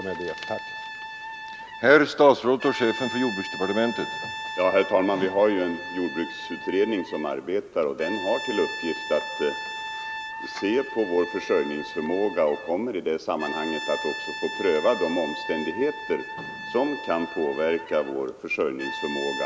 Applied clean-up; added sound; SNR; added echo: none; Brass instrument; 9 dB; none.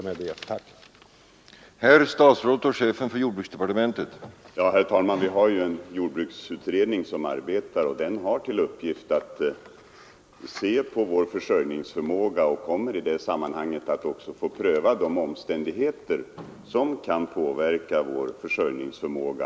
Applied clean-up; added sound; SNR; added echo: none; none; none; none.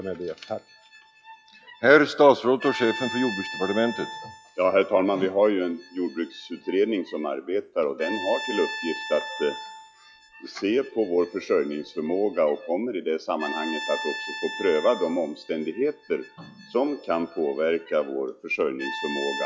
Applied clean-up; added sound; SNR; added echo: classical method log-MMSE.